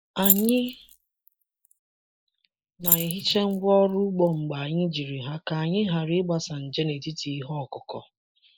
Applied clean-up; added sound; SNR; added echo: neural mask model Resemble Enhance denoiser.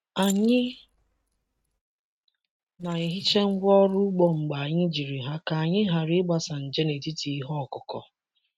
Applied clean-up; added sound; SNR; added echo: neural mask model RNNoise.